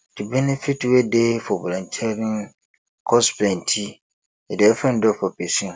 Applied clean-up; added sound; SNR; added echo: none; none; none; none.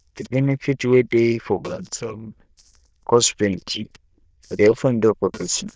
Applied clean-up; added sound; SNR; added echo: neural diffusion model UNIVERSE++.